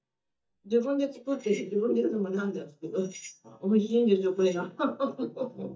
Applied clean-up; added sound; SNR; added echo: neural mask model DeepFilterNet 3.